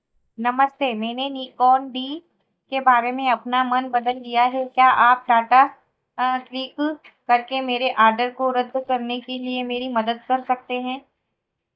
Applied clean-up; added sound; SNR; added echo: neural mask model DeepFilterNet 3.